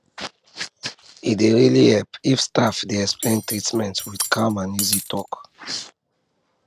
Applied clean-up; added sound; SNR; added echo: none; Cutlery, silverware; 10 dB; none.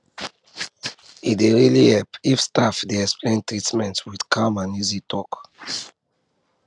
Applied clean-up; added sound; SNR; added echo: none; none; none; none.